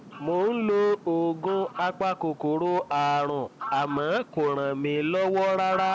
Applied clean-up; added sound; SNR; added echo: none; Fowl; 16 dB; none.